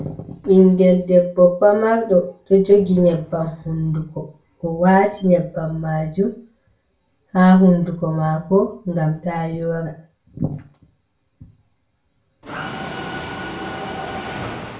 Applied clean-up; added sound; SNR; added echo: none; Mechanisms; 10 dB; reverberation time 0.3 s.